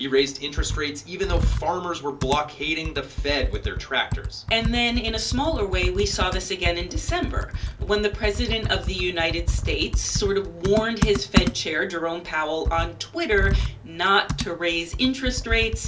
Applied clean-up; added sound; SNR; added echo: none; Computer keyboard; 2 dB; reverberation time 0.3 s.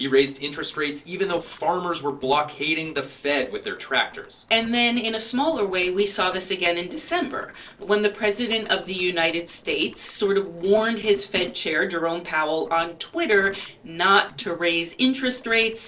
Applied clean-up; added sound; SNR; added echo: neural separator model SepFormer DNS4.